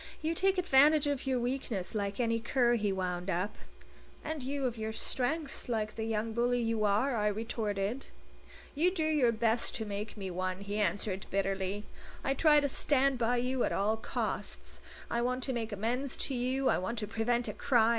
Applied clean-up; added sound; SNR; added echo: none; none; none; none.